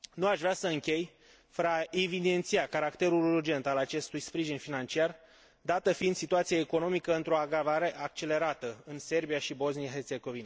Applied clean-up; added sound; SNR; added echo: none; none; none; none.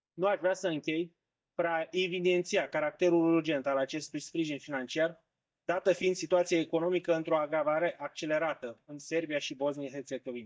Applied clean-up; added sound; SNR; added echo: neural mask model DeepFilterNet 3.